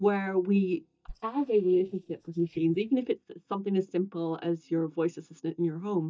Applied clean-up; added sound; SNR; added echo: neural mask model DeepFilterNet 3.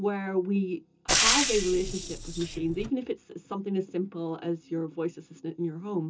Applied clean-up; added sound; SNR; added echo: none; Frying (food); -3 dB; reverberation time 0.2 s.